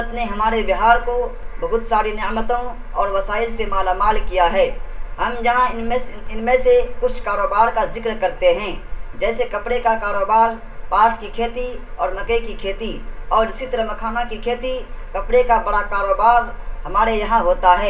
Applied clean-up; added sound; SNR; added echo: none; none; none; reverberation time 0.6 s.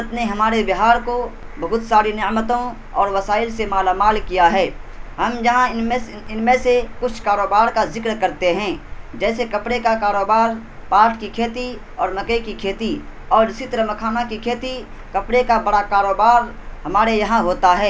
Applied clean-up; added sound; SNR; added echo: none; none; none; none.